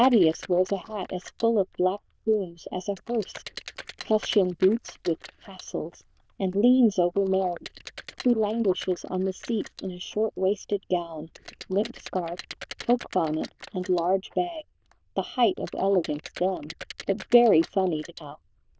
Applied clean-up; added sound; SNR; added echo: neural diffusion model UNIVERSE++.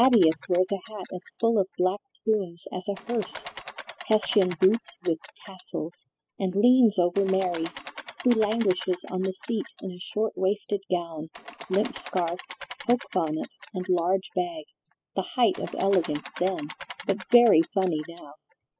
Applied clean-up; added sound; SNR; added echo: classical method spectral subtraction.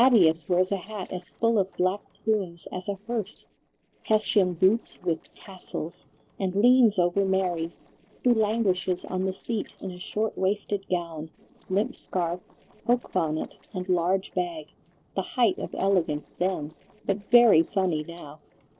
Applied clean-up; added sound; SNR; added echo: neural separator model SepFormer DNS4.